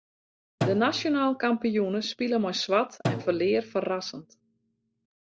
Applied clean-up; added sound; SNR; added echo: none; Drum; 9 dB; none.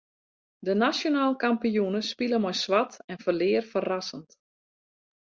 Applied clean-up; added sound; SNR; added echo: none; none; none; none.